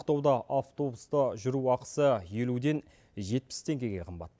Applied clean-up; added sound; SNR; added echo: none; none; none; none.